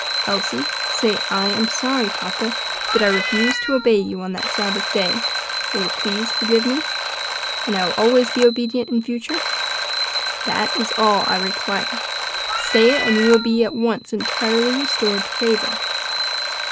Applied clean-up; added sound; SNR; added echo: none; Alarm + Meow; 2 dB; none.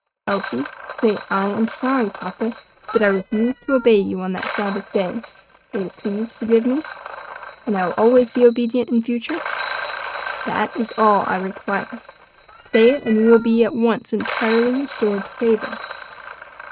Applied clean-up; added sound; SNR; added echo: neural mask model RNNoise.